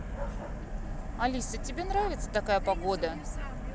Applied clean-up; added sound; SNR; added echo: none; Bark; 18 dB; none.